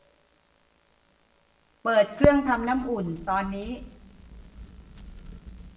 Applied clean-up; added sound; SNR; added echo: none; Crackle; 9 dB; reverberation time 0.6 s.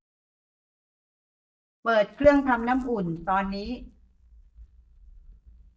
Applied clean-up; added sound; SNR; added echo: neural mask model DeepFilterNet 3.